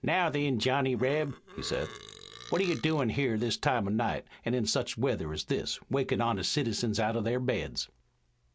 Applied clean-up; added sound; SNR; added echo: none; Burping, eructation; 18 dB; none.